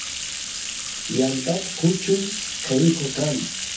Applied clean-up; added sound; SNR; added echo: none; Bathtub (filling or washing); 5 dB; reverberation time 0.3 s.